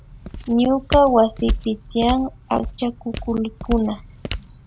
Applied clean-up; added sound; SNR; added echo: none; Walk, footsteps; 8 dB; none.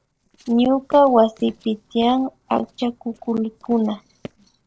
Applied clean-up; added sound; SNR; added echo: neural separator model SepFormer DNS4.